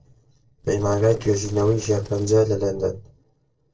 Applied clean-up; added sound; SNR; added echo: neural separator model SepFormer DNS4.